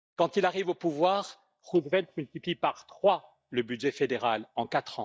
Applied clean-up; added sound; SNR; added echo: neural mask model DeepFilterNet 3.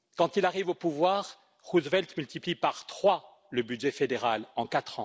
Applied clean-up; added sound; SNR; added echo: none; none; none; none.